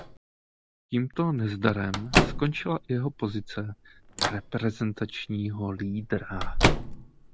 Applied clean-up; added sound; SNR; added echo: none; Microwave oven; 0 dB; none.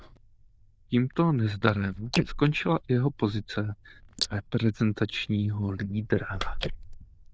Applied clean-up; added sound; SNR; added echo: neural diffusion model UNIVERSE++.